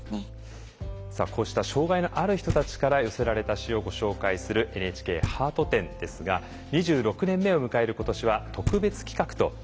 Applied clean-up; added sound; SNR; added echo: none; Knock; 12 dB; none.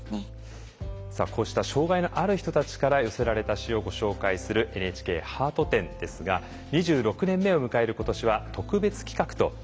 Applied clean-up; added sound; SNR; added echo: none; none; none; none.